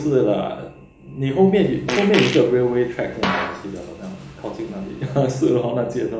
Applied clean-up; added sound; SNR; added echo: none; Fart; 8 dB; none.